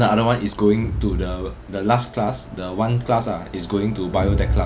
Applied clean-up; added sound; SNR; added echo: none; Crowd; 6 dB; none.